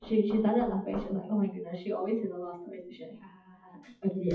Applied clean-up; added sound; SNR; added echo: classical method WPE with log-MMSE.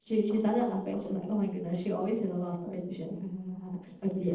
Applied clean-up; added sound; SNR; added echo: neural separator model SepFormer DNS4.